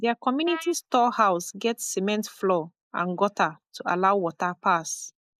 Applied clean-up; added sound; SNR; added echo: neural mask model Resemble Enhance denoiser.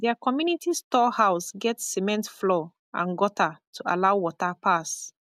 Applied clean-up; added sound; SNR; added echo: none; none; none; none.